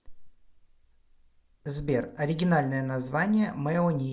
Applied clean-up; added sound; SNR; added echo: none; none; none; none.